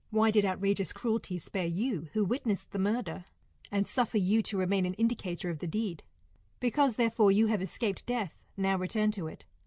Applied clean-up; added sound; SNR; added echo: none; none; none; none.